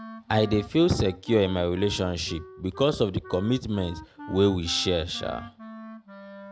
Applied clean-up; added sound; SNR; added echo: none; Wind instrument, woodwind instrument; 17 dB; none.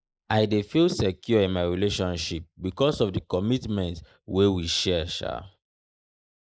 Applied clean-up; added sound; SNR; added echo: neural mask model Resemble Enhance denoiser.